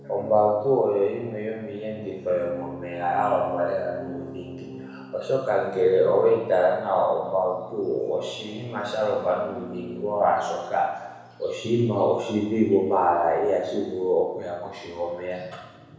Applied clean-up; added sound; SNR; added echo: none; none; none; reverberation time 1.0 s.